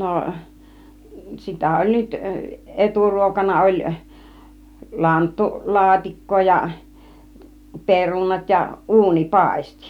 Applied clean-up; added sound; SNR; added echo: none; none; none; none.